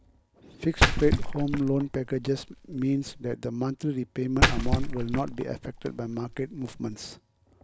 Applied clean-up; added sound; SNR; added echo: none; Splash, splatter; -1 dB; none.